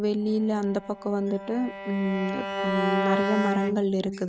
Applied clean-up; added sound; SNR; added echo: neural mask model RNNoise.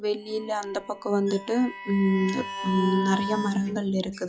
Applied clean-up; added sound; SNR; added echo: classical method log-MMSE.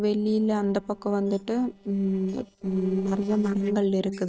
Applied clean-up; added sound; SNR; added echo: neural separator model SepFormer DNS4.